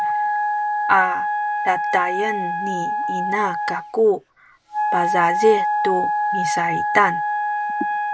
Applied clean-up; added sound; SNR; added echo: none; Wind instrument, woodwind instrument; -1 dB; none.